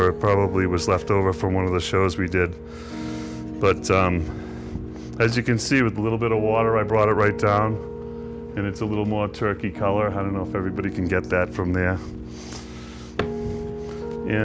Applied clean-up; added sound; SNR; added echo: none; Piano; 9 dB; none.